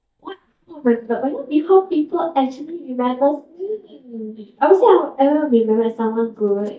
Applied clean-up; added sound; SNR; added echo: neural mask model DeepFilterNet 3.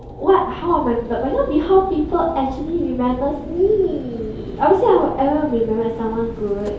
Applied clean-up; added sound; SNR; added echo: none; Mechanical fan; 13 dB; reverberation time 2.4 s.